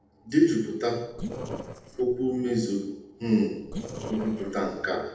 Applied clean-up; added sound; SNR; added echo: neural separator model SepFormer DNS4.